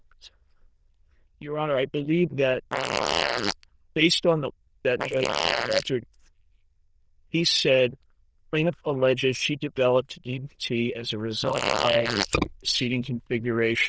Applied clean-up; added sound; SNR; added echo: neural diffusion model UNIVERSE++.